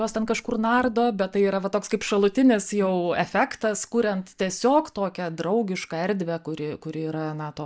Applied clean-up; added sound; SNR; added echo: neural mask model DeepFilterNet 3.